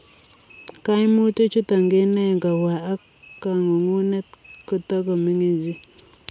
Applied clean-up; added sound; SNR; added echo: none; none; none; none.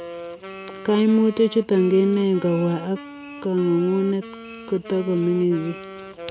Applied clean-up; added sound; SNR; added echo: none; Wind instrument, woodwind instrument; 16 dB; none.